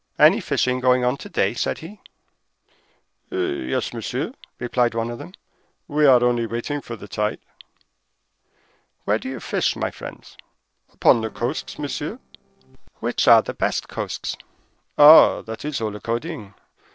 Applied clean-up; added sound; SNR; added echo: neural separator model SepFormer DNS4.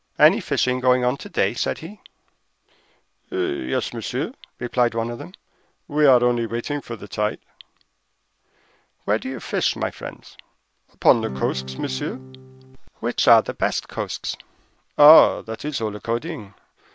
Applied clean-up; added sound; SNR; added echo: none; Acoustic guitar / Strum; 11 dB; none.